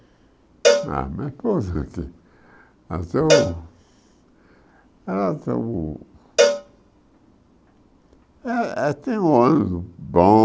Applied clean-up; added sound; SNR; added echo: none; Cowbell; 1 dB; none.